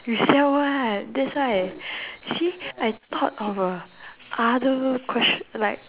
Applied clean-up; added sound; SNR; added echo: none; none; none; none.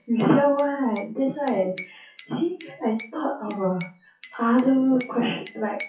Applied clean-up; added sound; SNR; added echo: classical method WPE with log-MMSE.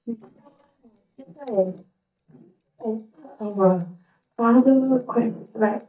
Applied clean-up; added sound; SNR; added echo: neural mask model DeepFilterNet 3.